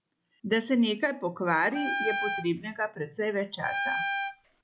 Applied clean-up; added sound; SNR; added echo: none; Wind instrument, woodwind instrument; 3 dB; none.